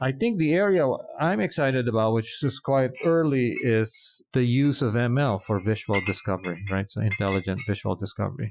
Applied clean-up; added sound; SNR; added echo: classical method Wiener filter.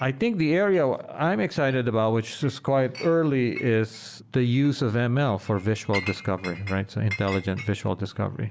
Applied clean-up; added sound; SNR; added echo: none; Chink, clink; 18 dB; none.